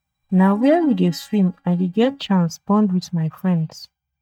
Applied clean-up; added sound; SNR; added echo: neural mask model DeepFilterNet 3.